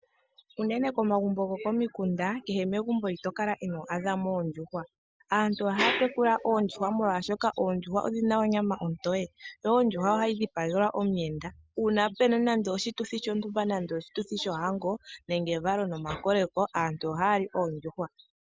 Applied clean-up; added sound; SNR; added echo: none; none; none; none.